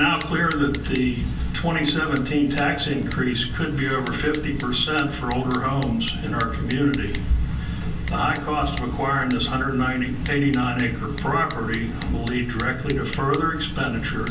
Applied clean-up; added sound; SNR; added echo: none; Typing; 20 dB; reverberation time 0.4 s.